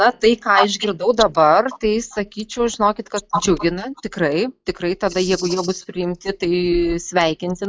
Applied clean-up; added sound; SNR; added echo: classical method log-MMSE.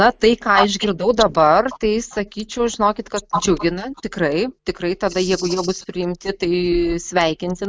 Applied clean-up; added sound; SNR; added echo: none; Rattle (instrument); 16 dB; none.